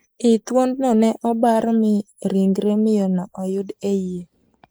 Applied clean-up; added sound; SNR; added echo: neural mask model Resemble Enhance denoiser.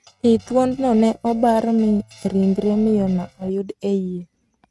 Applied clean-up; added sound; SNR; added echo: neural mask model RNNoise.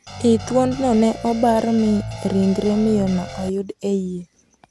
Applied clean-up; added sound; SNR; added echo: none; Guitar; 12 dB; none.